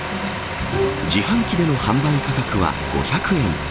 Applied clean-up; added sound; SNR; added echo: none; Truck + Bowed string instrument; 5 dB; none.